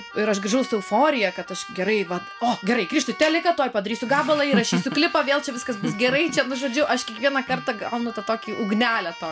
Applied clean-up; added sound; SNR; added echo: none; Keyboard (musical); 15 dB; none.